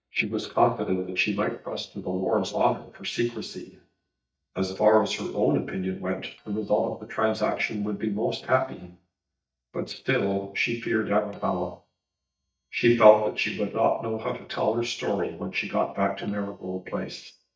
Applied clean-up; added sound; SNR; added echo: neural mask model DeepFilterNet 3.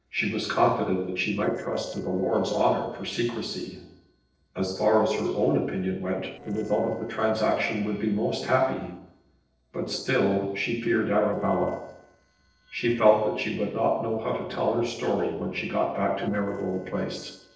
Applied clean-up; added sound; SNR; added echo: neural separator model SepFormer DNS4.